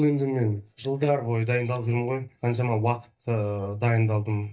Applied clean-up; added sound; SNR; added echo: neural mask model DeepFilterNet 3.